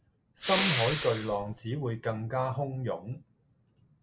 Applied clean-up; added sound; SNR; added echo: none; Respiratory sounds; 1 dB; none.